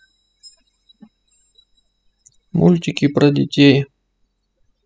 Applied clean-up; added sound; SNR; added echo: classical method spectral subtraction.